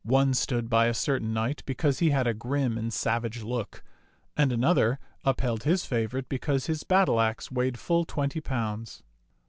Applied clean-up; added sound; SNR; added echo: none; none; none; none.